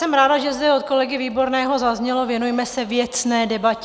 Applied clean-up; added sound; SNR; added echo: none; none; none; none.